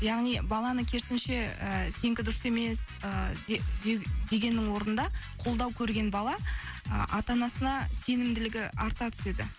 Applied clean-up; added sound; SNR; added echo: none; none; none; none.